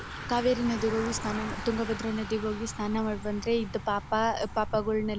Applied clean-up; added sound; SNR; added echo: none; Bicycle; 9 dB; none.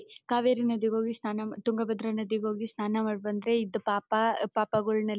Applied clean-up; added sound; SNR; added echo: none; none; none; none.